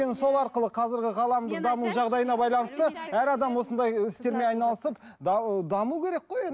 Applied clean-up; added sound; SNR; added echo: none; none; none; none.